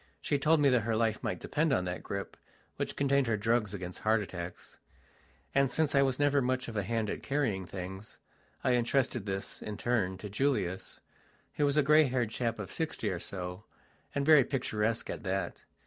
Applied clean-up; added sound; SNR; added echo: none; none; none; none.